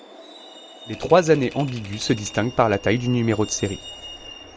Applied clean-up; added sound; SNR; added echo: none; Truck + Typewriter; 17 dB; none.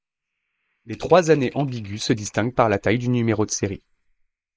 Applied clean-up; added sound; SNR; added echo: neural mask model Resemble Enhance denoiser.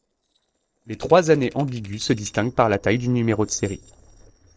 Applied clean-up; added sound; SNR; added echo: neural separator model SepFormer DNS4.